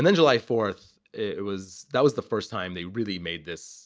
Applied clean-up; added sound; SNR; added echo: none; none; none; none.